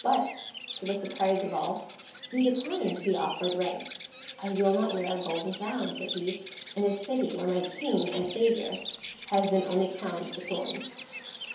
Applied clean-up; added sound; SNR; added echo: none; Bird vocalization, bird call, bird song; 6 dB; reverberation time 2.8 s.